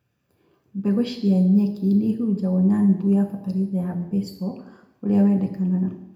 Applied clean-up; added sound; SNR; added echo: none; none; none; reverberation time 0.7 s.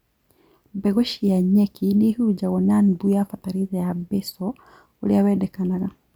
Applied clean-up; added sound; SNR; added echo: none; none; none; none.